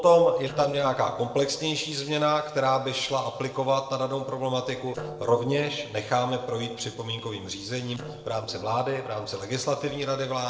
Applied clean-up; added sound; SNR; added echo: neural separator model SepFormer DNS4.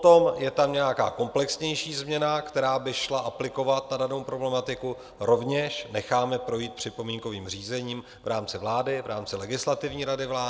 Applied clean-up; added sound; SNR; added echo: none; none; none; none.